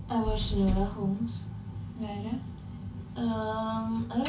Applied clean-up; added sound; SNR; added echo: none; none; none; reverberation time 0.3 s.